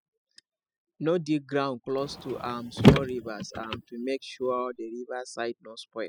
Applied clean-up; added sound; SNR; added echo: classical method spectral subtraction.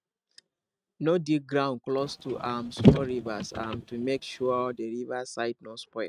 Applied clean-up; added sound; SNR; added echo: neural mask model RNNoise.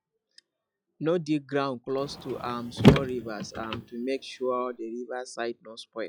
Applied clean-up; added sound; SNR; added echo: classical method log-MMSE.